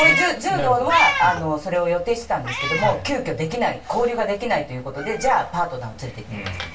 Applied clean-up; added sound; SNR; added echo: none; Meow; 6 dB; reverberation time 0.2 s.